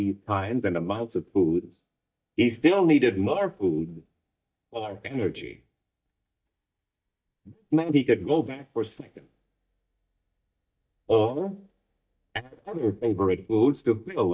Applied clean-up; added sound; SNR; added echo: neural mask model DeepFilterNet 3.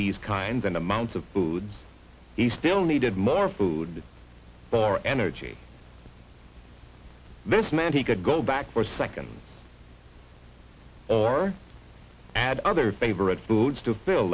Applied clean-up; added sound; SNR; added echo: none; none; none; none.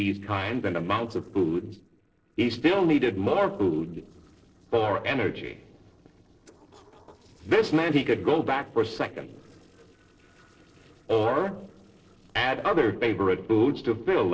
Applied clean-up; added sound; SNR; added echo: neural separator model SepFormer DNS4.